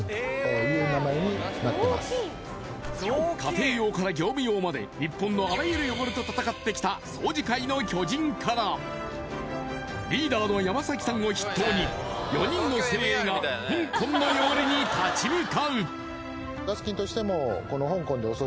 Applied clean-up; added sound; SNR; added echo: none; none; none; none.